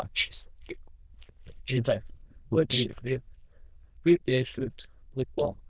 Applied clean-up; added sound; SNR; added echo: neural diffusion model UNIVERSE++.